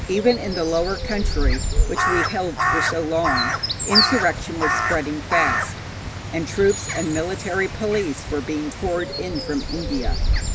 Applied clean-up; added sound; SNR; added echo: none; Crow; -1 dB; none.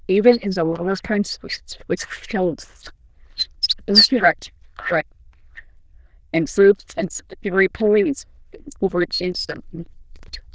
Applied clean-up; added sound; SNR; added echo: neural diffusion model UNIVERSE++.